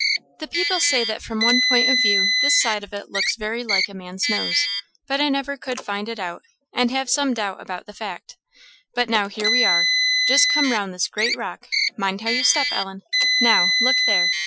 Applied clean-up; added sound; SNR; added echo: classical method Wiener filter.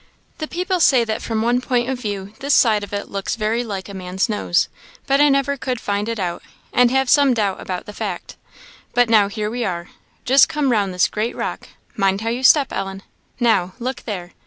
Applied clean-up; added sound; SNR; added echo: none; none; none; none.